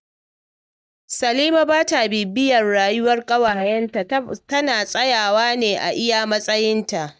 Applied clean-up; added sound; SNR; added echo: neural mask model DeepFilterNet 3.